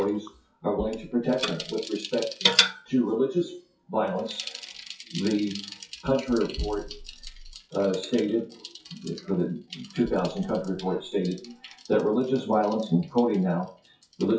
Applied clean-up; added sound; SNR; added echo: classical method WPE with log-MMSE.